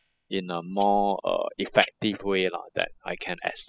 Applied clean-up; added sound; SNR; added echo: classical method spectral subtraction.